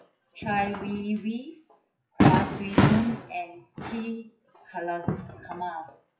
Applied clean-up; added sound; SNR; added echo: classical method WPE with log-MMSE.